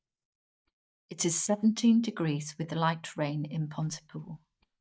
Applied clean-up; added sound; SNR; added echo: neural mask model DeepFilterNet 3.